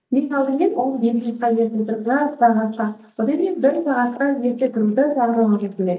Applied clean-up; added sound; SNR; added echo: neural mask model DeepFilterNet 3.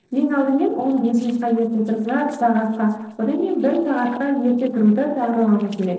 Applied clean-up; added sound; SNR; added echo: neural separator model SepFormer DNS4.